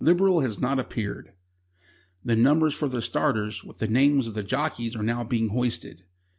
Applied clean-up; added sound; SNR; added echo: none; none; none; none.